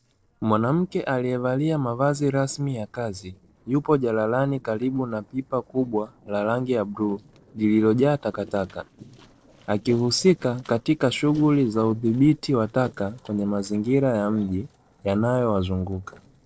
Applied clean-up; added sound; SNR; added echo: neural separator model SepFormer DNS4.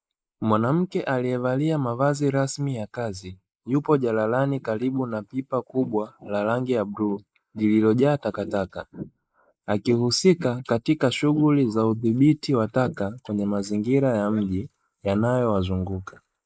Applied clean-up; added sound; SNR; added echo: neural mask model Resemble Enhance denoiser.